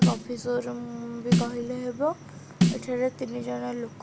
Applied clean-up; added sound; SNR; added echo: none; Snare drum; -3 dB; none.